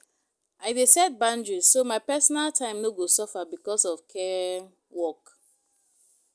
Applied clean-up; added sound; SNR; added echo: none; none; none; none.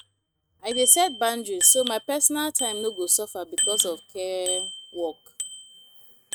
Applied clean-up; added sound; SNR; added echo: neural mask model RNNoise.